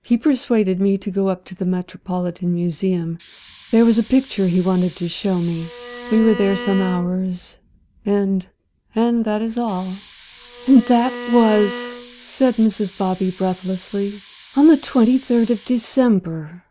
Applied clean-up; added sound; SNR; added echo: none; Bowed string instrument + Hiss; 14 dB; none.